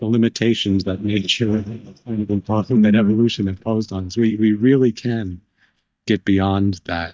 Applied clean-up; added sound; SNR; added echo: neural mask model DeepFilterNet 3.